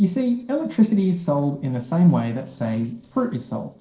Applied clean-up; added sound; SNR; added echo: neural separator model SepFormer DNS4.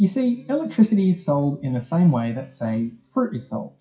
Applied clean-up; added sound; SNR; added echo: classical method WPE with log-MMSE.